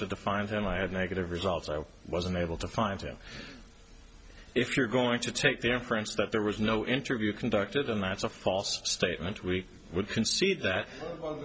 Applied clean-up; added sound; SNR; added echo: none; none; none; none.